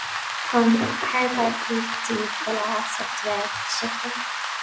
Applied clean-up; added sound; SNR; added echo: none; Rain; 2 dB; none.